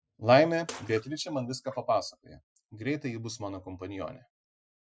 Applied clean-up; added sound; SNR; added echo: classical method Wiener filter.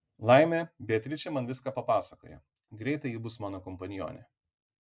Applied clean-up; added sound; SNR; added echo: none; none; none; none.